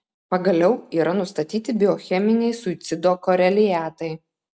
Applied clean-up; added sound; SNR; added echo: none; none; none; none.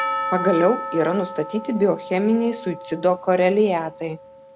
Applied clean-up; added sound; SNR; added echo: none; Percussion; 9 dB; none.